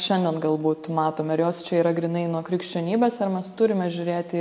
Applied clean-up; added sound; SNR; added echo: none; none; none; none.